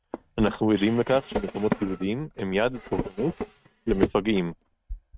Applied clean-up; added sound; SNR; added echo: neural mask model RNNoise.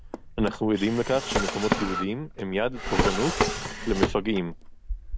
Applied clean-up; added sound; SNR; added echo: none; Drawer open or close; 1 dB; none.